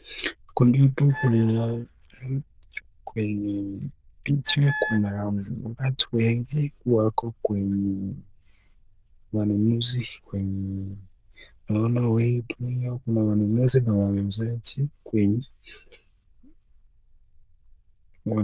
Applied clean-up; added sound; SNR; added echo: neural diffusion model UNIVERSE++.